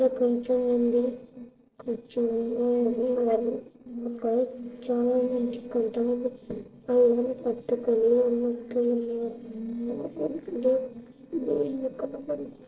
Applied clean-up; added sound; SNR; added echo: neural separator model SepFormer DNS4.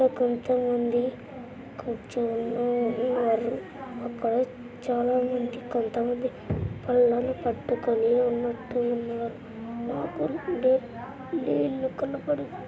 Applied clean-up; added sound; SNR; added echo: none; none; none; none.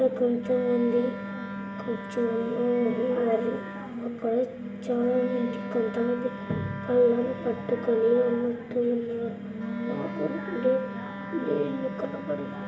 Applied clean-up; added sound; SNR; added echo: none; Wind instrument, woodwind instrument; 10 dB; reverberation time 0.5 s.